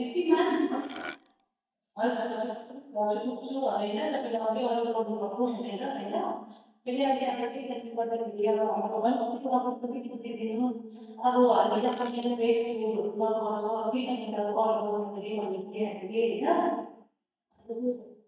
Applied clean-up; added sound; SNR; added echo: neural mask model DeepFilterNet 3.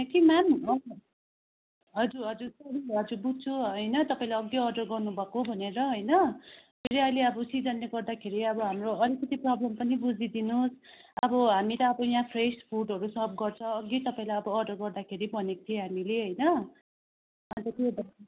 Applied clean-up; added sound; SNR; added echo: none; none; none; none.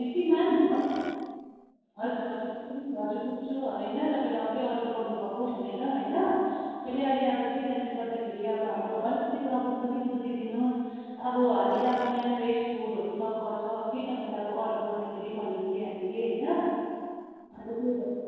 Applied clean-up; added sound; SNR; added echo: neural separator model SepFormer DNS4.